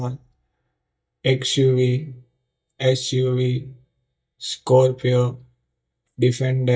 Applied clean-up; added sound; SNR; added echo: neural mask model DeepFilterNet 3.